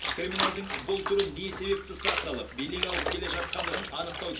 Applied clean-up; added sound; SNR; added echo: none; Trickle, dribble / Splash, splatter; 1 dB; reverberation time 0.3 s.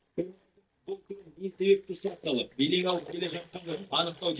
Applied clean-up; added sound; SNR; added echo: neural mask model DeepFilterNet 3.